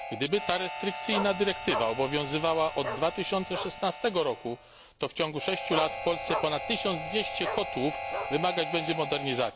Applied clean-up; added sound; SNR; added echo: none; Bark + Harmonica; 6 dB; none.